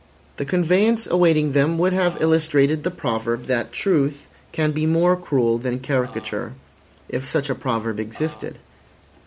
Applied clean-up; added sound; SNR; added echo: none; Burping, eructation; 19 dB; none.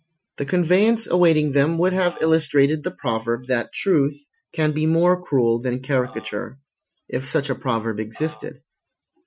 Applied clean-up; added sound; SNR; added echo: classical method Wiener filter.